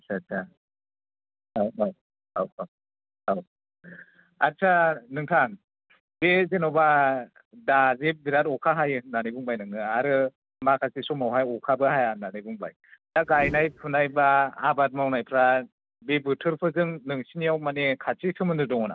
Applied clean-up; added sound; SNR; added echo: none; Whoosh, swoosh, swish; 15 dB; none.